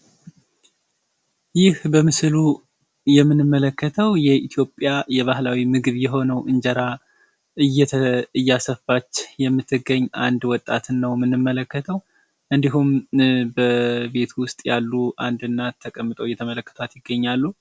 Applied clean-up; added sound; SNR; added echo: none; none; none; none.